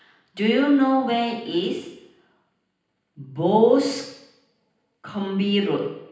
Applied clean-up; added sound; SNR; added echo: none; none; none; reverberation time 0.9 s.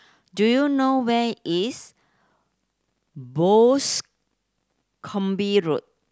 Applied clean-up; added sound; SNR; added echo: none; none; none; none.